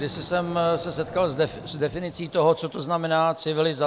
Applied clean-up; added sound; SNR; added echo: none; Wild animals; 19 dB; none.